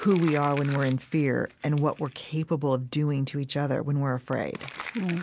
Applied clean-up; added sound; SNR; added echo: none; Crumpling, crinkling; 17 dB; none.